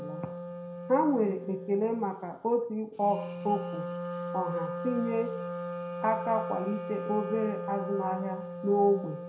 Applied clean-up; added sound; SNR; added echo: none; Wind instrument, woodwind instrument; 7 dB; reverberation time 0.5 s.